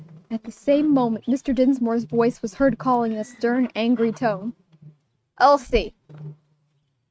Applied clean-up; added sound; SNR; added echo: neural mask model RNNoise.